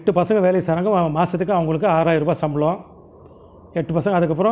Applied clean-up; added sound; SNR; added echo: none; none; none; none.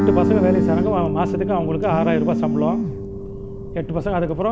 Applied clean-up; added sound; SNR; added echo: none; Guitar + Telephone; -1 dB; none.